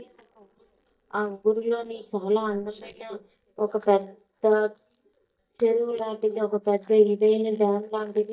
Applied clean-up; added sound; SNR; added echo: neural mask model DeepFilterNet 3.